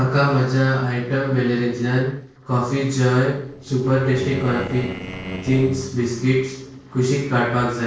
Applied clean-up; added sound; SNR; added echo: neural separator model SepFormer DNS4.